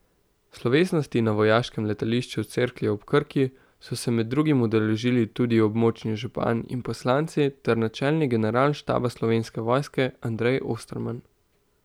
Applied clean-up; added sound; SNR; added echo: none; none; none; none.